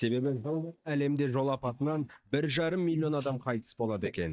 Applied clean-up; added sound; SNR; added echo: neural mask model DeepFilterNet 3.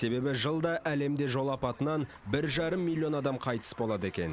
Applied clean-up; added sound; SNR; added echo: none; none; none; none.